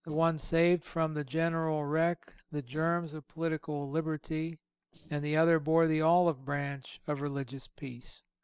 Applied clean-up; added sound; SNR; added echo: neural separator model SepFormer DNS4.